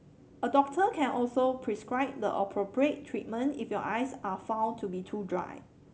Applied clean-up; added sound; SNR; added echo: none; none; none; none.